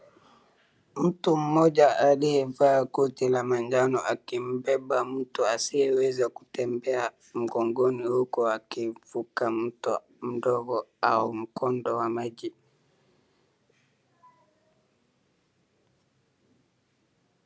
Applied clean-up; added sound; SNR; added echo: none; none; none; none.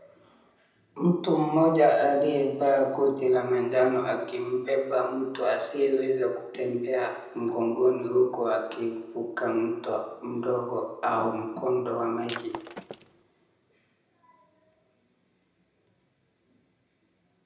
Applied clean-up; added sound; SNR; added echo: none; Shatter; 13 dB; reverberation time 0.8 s.